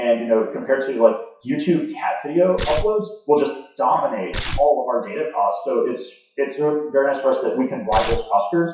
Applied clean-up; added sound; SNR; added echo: classical method WPE with log-MMSE.